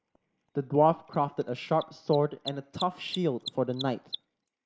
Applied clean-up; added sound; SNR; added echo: neural mask model Resemble Enhance denoiser.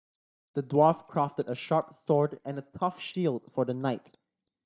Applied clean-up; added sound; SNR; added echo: neural mask model DeepFilterNet 3.